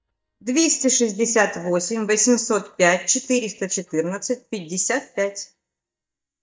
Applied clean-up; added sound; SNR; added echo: neural mask model DeepFilterNet 3.